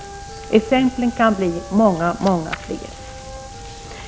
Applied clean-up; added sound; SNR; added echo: none; Wind instrument, woodwind instrument + Wind instrument, woodwind instrument; 18 dB; none.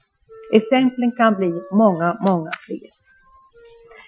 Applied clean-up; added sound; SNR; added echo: classical method Wiener filter.